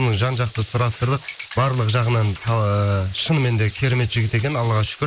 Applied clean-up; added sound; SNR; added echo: neural mask model Resemble Enhance denoiser.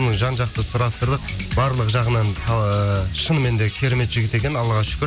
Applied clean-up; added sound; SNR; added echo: none; Aircraft + Water tap, faucet / Liquid; 19 dB; none.